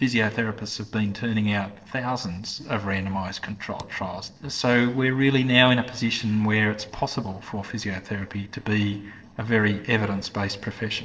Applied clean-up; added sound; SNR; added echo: neural separator model SepFormer DNS4.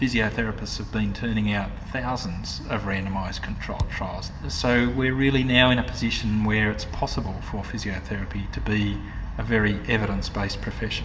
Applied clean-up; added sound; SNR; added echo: none; Thump, thud; 9 dB; reverberation time 1.0 s.